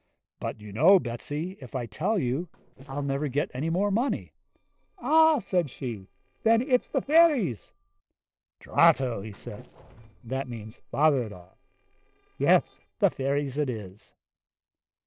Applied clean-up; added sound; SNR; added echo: neural separator model SepFormer DNS4.